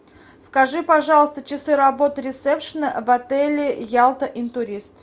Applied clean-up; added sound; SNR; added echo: none; none; none; none.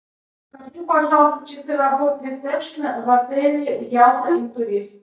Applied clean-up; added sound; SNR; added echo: neural mask model DeepFilterNet 3.